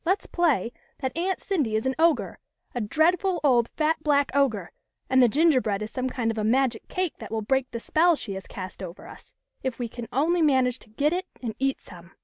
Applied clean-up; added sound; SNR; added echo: none; none; none; none.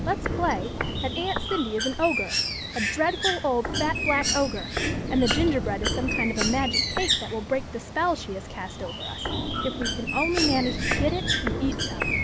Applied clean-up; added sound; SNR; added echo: none; Walk, footsteps + Bird; 0 dB; none.